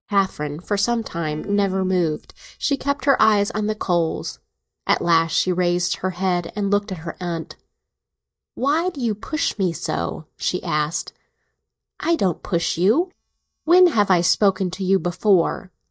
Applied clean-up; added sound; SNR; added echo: neural mask model DeepFilterNet 3.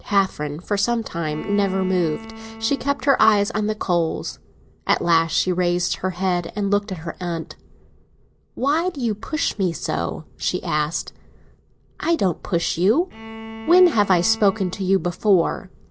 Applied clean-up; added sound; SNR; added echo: none; Bowed string instrument; 15 dB; none.